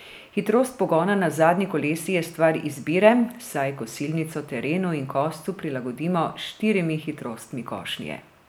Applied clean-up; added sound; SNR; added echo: none; none; none; none.